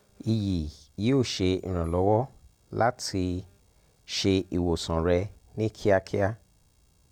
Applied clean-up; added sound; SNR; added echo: none; none; none; none.